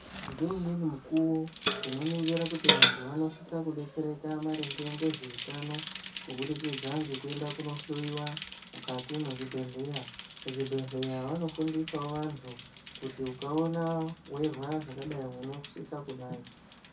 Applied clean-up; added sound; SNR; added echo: none; Bicycle; 1 dB; reverberation time 0.3 s.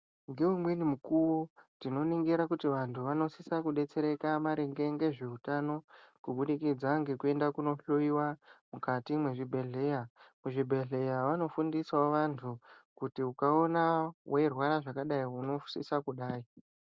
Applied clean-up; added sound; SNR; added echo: none; none; none; none.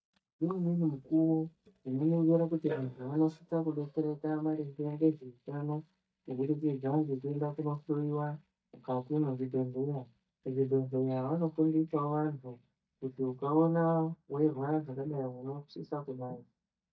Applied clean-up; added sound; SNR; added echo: neural mask model DeepFilterNet 3.